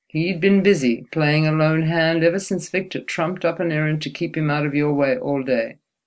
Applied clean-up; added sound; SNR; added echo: none; none; none; none.